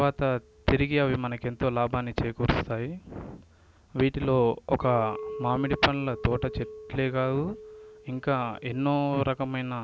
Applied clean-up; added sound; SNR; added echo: none; Chink, clink; 17 dB; none.